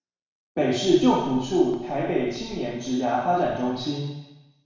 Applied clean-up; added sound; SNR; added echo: neural separator model SepFormer DNS4.